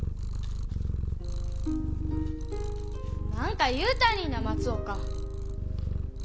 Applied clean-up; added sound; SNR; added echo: none; Purr; -2 dB; none.